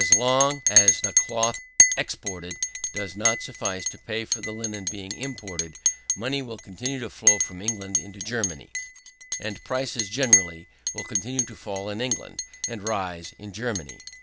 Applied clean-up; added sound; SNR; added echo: none; Chink, clink; -5 dB; none.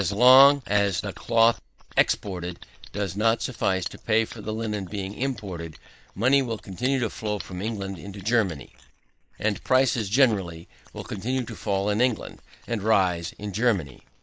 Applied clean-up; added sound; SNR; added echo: neural mask model Resemble Enhance denoiser.